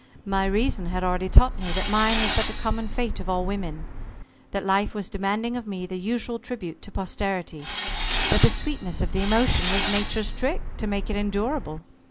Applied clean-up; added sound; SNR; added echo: none; Tools + Car; 1 dB; none.